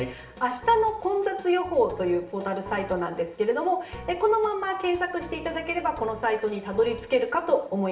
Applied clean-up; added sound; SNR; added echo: none; none; none; reverberation time 0.6 s.